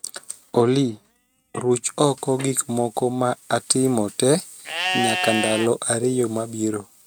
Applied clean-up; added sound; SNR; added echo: neural mask model RNNoise.